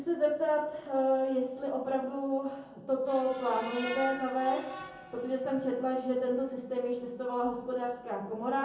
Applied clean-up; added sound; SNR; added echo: none; Screech; 15 dB; reverberation time 0.7 s.